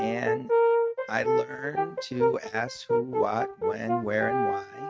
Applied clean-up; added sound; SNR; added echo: neural mask model RNNoise.